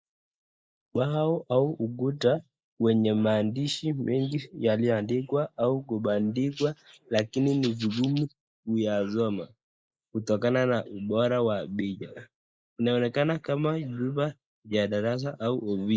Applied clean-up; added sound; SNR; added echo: neural mask model Resemble Enhance denoiser.